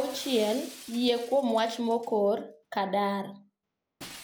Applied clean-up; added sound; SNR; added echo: none; Shatter; 19 dB; none.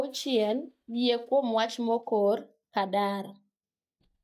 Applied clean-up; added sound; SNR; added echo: neural mask model DeepFilterNet 3.